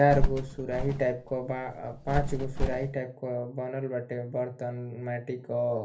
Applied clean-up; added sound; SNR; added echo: none; Bird; 0 dB; reverberation time 0.3 s.